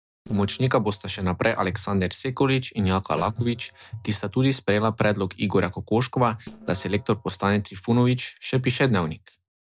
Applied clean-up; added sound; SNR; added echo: neural separator model SepFormer DNS4.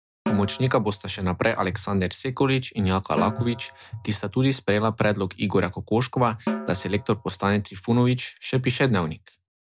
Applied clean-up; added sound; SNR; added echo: none; Snare drum; 12 dB; none.